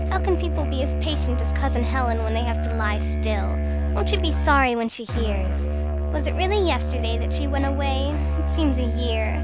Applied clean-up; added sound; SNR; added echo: none; Musical instrument; -4 dB; none.